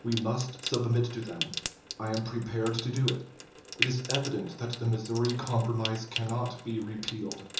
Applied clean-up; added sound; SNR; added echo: none; Trickle, dribble / Sink (filling or washing) / Water tap, faucet; 7 dB; reverberation time 0.6 s.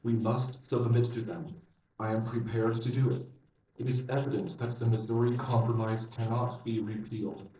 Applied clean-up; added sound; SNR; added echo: neural separator model SepFormer DNS4.